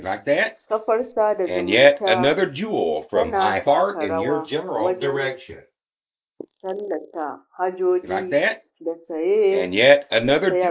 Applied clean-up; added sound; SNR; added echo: neural mask model Resemble Enhance denoiser.